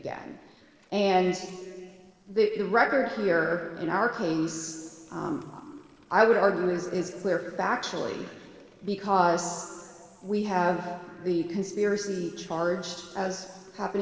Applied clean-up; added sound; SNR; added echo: neural separator model SepFormer DNS4.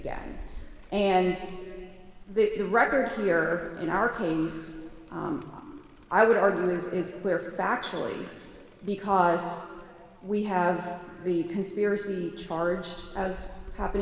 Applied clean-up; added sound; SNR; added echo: none; Rain; 17 dB; reverberation time 2.5 s.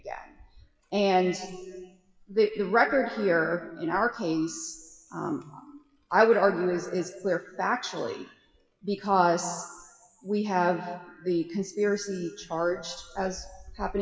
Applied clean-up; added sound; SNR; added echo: classical method WPE with log-MMSE.